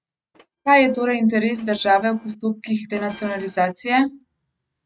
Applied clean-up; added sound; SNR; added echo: neural mask model RNNoise.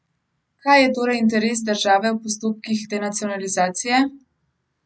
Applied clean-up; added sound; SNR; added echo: none; none; none; none.